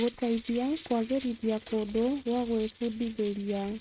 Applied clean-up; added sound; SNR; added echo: neural mask model RNNoise.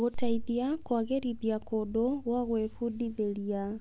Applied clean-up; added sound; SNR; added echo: none; none; none; none.